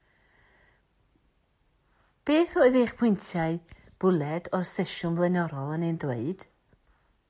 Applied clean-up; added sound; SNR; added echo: none; none; none; none.